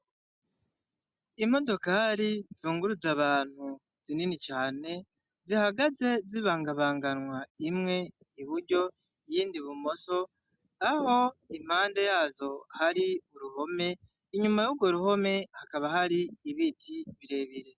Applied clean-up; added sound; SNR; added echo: none; none; none; none.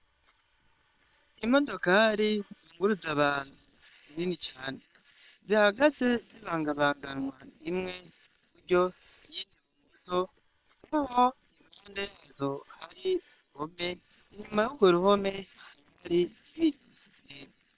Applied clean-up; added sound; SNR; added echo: neural separator model SepFormer WHAM!.